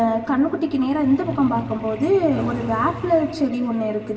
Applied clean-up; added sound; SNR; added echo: none; Truck; 13 dB; reverberation time 1.9 s.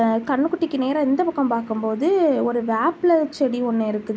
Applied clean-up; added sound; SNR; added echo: none; none; none; none.